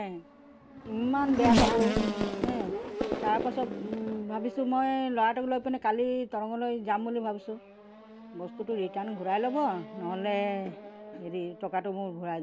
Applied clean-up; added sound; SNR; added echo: none; Race car, auto racing / Accelerating, revving, vroom; 3 dB; none.